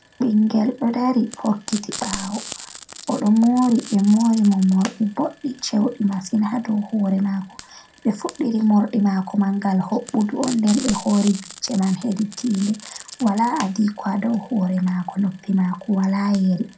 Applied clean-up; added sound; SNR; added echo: none; Frying (food); 18 dB; reverberation time 0.2 s.